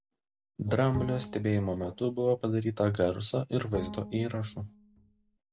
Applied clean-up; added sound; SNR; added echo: none; Bowed string instrument; 11 dB; none.